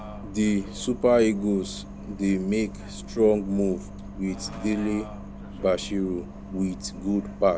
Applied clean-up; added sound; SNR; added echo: none; Bus; 12 dB; none.